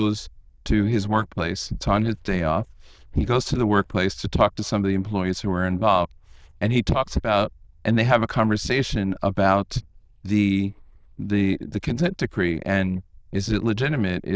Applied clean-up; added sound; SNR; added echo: neural diffusion model UNIVERSE++.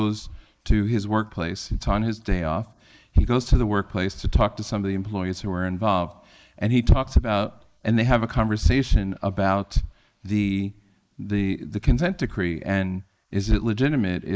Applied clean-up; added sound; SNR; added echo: neural mask model Resemble Enhance denoiser.